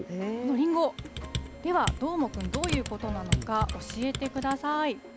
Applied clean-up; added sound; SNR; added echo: none; Computer keyboard; 4 dB; none.